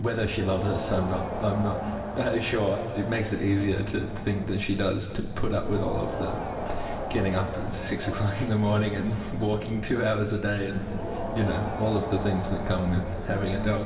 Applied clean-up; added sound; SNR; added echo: none; Crowd; 8 dB; reverberation time 2.2 s.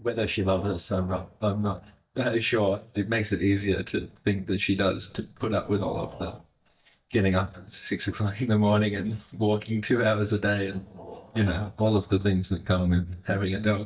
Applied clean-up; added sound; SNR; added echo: neural mask model DeepFilterNet 3.